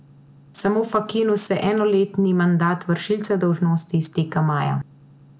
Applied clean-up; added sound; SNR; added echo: none; none; none; none.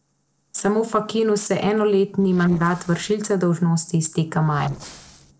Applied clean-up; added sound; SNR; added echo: neural separator model SepFormer DNS4.